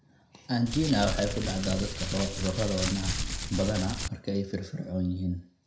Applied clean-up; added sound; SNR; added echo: none; Crumpling, crinkling; 3 dB; reverberation time 0.5 s.